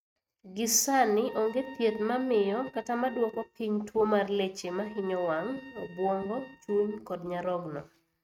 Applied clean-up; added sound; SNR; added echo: neural mask model RNNoise.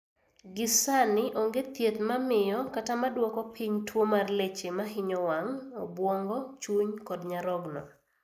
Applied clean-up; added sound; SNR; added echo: neural mask model Resemble Enhance denoiser.